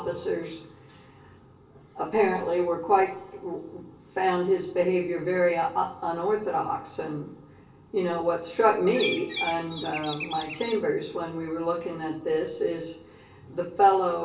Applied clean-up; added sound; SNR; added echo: none; Bird; 8 dB; reverberation time 0.4 s.